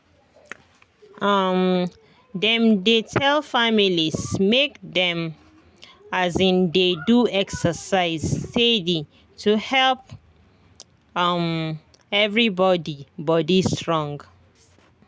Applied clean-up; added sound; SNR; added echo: none; none; none; none.